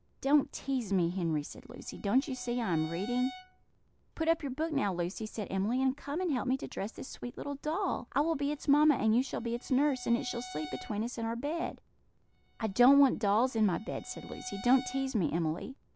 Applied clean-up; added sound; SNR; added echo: none; Bowed string instrument; 20 dB; none.